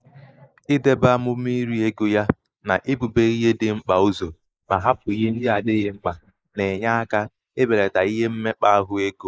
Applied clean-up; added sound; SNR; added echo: neural mask model Resemble Enhance denoiser.